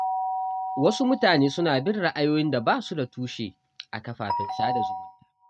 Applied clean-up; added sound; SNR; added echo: neural mask model RNNoise.